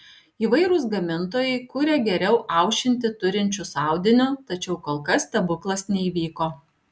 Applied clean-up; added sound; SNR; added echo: none; none; none; none.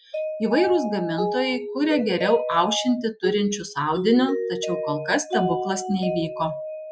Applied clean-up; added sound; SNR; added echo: classical method Wiener filter.